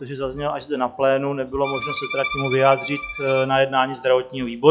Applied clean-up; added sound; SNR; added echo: classical method log-MMSE.